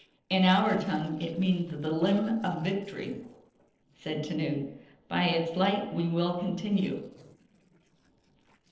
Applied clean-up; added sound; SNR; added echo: neural separator model SepFormer DNS4.